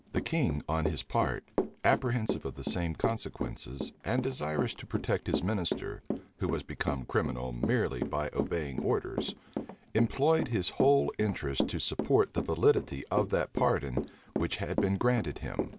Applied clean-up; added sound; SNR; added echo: none; Walk, footsteps / Run; 6 dB; none.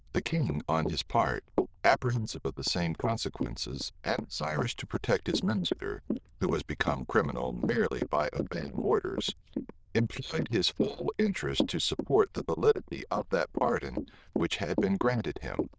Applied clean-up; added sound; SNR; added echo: neural diffusion model UNIVERSE++.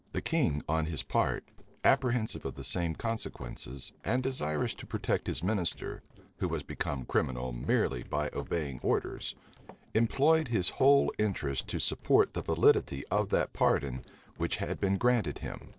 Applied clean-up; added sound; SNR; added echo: neural separator model SepFormer DNS4.